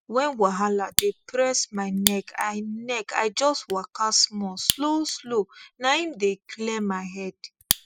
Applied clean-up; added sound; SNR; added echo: classical method spectral subtraction.